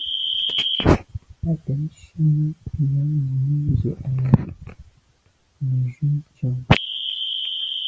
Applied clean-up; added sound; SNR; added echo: none; none; none; none.